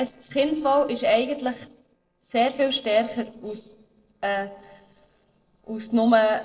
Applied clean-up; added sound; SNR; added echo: neural separator model SepFormer DNS4.